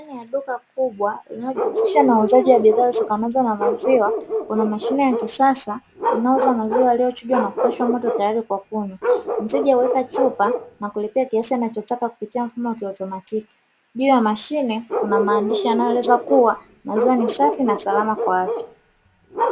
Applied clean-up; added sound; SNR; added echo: none; Bark; 5 dB; none.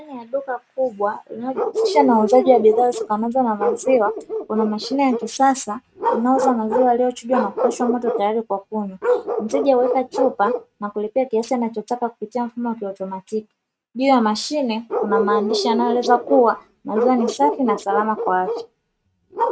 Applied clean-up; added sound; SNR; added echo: neural mask model RNNoise.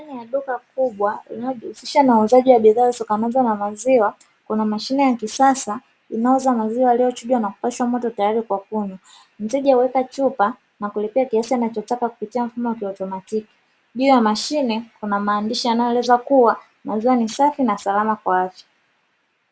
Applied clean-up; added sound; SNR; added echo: none; none; none; none.